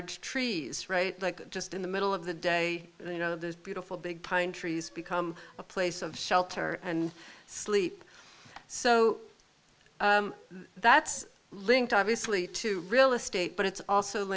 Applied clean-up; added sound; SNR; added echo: none; none; none; none.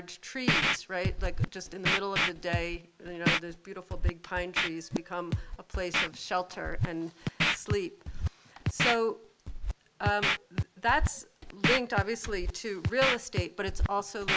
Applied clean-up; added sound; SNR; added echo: none; Scratching (performance technique); -2 dB; none.